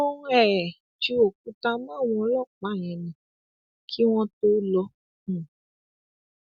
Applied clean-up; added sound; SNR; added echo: none; none; none; none.